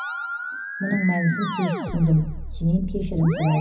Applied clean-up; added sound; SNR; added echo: none; Musical instrument; 7 dB; reverberation time 0.4 s.